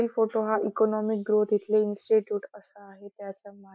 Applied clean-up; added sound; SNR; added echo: neural mask model Resemble Enhance denoiser.